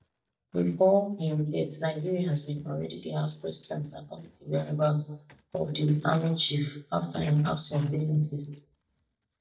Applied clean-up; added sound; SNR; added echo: neural mask model DeepFilterNet 3.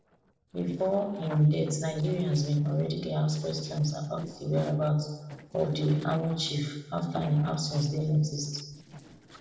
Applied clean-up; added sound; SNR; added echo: neural separator model SepFormer DNS4.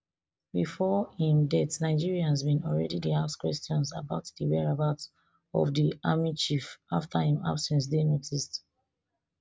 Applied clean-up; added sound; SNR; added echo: none; none; none; none.